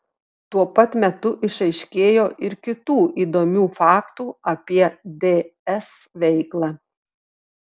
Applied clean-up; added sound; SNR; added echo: none; none; none; none.